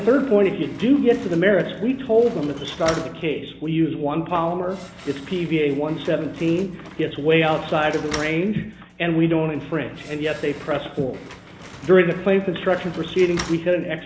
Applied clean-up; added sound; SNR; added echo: none; Slam; 18 dB; none.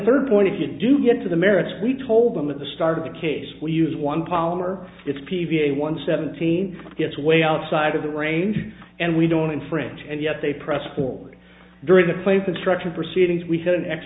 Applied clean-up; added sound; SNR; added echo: none; none; none; none.